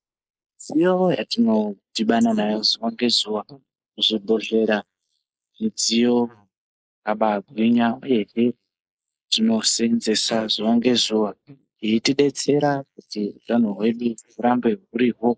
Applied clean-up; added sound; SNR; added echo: neural mask model Resemble Enhance denoiser.